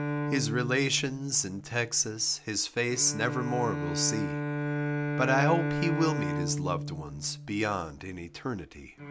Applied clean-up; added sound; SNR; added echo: none; Bowed string instrument; 3 dB; none.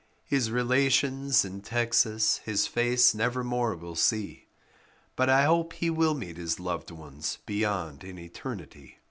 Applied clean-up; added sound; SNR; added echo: none; none; none; none.